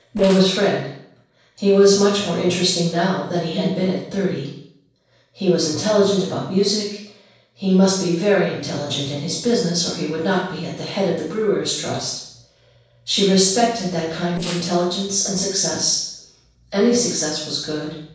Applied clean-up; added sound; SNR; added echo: neural separator model SepFormer DNS4.